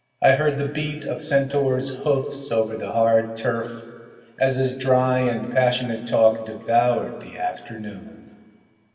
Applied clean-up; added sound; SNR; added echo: none; none; none; reverberation time 1.9 s.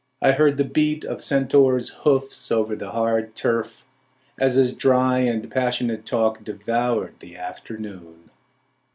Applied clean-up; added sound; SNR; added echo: none; none; none; none.